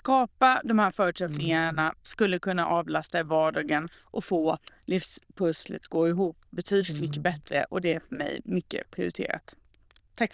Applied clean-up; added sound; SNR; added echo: neural diffusion model UNIVERSE++.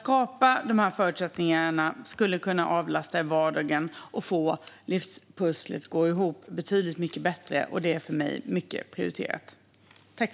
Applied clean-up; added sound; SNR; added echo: none; none; none; none.